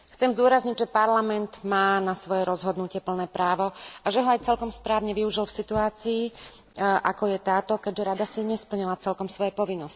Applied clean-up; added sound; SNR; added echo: none; none; none; none.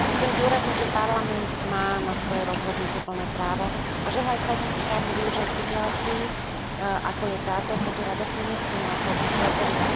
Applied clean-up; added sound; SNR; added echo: none; Waves, surf; -3 dB; none.